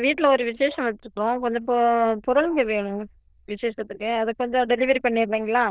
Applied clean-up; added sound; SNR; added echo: neural diffusion model UNIVERSE++.